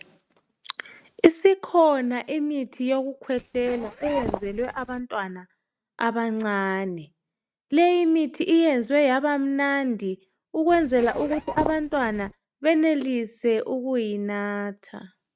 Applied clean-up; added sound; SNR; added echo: neural mask model RNNoise.